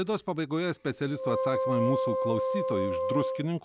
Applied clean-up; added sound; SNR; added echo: none; Wind instrument, woodwind instrument; 0 dB; none.